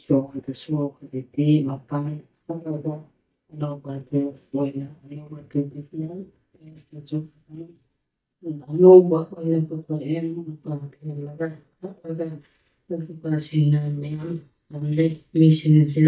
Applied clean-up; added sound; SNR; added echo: neural mask model DeepFilterNet 3.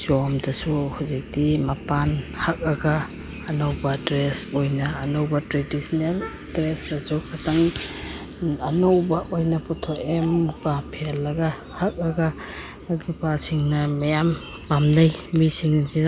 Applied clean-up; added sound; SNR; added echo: none; none; none; none.